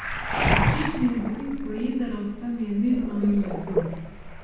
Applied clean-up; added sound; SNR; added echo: none; Waves, surf; 1 dB; reverberation time 1.2 s.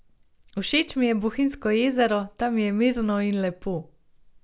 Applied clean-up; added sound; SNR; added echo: none; none; none; none.